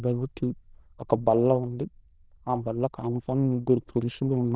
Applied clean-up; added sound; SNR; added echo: neural diffusion model UNIVERSE++.